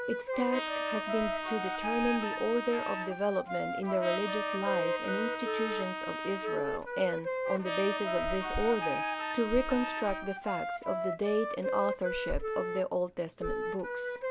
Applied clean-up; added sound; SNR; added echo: none; Wind instrument, woodwind instrument + Trumpet; 1 dB; none.